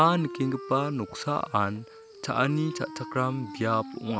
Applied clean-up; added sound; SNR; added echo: none; Wind instrument, woodwind instrument; 13 dB; none.